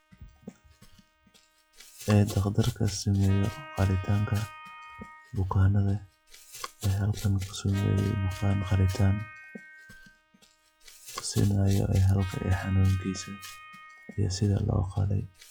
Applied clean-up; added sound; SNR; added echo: classical method log-MMSE.